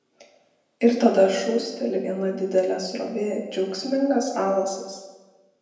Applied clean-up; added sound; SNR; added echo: none; none; none; reverberation time 0.9 s.